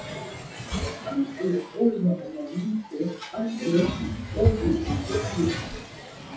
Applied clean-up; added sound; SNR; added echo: classical method WPE with log-MMSE.